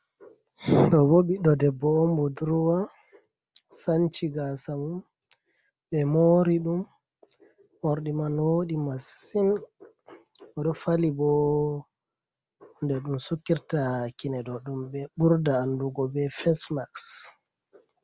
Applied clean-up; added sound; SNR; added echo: none; none; none; none.